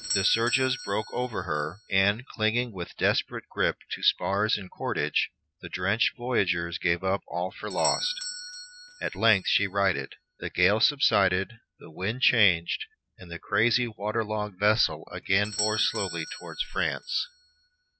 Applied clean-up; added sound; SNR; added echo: none; Doorbell; 12 dB; none.